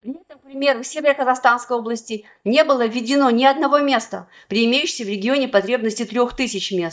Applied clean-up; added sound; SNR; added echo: neural mask model DeepFilterNet 3.